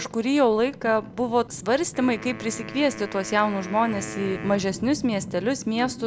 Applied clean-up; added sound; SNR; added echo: none; Wind instrument, woodwind instrument + Boat, Water vehicle; 14 dB; none.